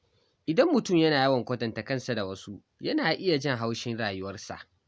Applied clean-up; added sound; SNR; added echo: none; none; none; none.